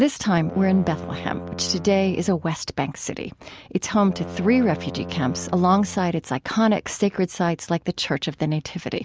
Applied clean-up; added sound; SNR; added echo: none; Brass instrument; 13 dB; none.